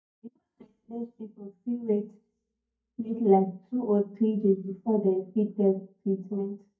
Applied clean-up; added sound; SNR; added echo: neural mask model DeepFilterNet 3.